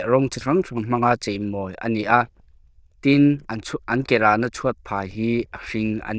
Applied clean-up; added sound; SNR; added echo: neural diffusion model UNIVERSE++.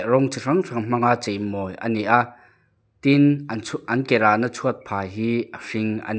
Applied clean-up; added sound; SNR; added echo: none; none; none; none.